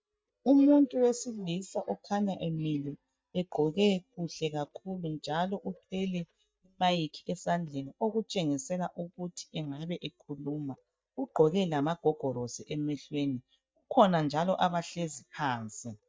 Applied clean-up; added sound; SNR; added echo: neural mask model DeepFilterNet 3.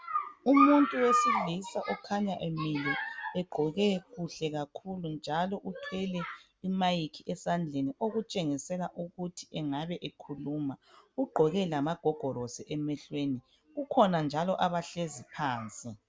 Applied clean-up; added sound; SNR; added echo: none; none; none; none.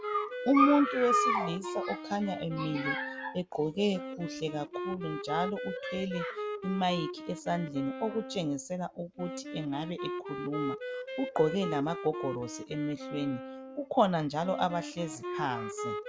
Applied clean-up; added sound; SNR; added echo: none; Wind instrument, woodwind instrument; 8 dB; none.